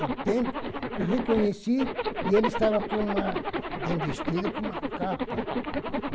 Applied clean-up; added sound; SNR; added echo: none; Zipper (clothing); 2 dB; none.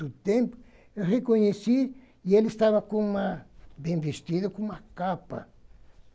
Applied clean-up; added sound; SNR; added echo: none; none; none; none.